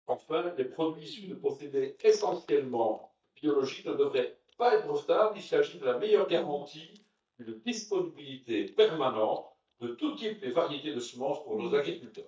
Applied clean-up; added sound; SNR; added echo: neural mask model DeepFilterNet 3.